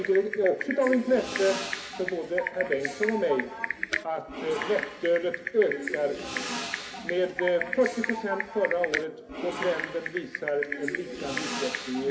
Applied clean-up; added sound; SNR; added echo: none; Typing; 5 dB; reverberation time 0.3 s.